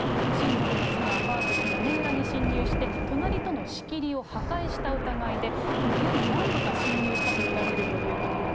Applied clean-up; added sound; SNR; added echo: none; Wind + Fixed-wing aircraft, airplane; -5 dB; none.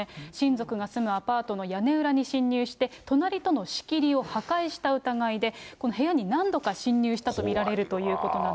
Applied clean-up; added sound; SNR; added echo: none; none; none; none.